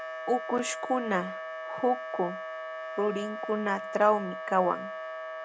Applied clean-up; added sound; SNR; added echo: none; Wind instrument, woodwind instrument; 7 dB; none.